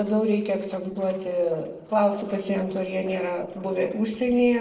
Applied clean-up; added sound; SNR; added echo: neural separator model SepFormer DNS4.